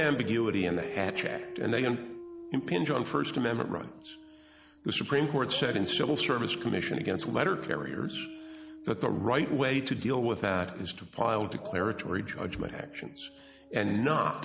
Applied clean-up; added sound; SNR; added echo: none; Dog; 13 dB; none.